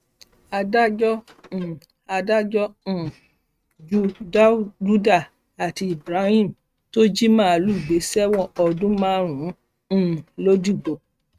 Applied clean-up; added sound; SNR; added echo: neural mask model RNNoise.